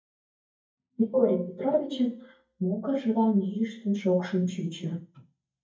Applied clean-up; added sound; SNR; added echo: neural mask model DeepFilterNet 3.